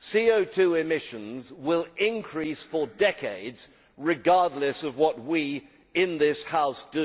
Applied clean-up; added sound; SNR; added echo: none; none; none; none.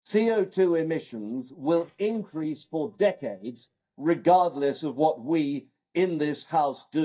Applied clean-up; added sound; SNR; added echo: neural mask model DeepFilterNet 3.